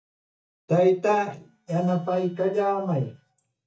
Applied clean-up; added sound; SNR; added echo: neural mask model DeepFilterNet 3.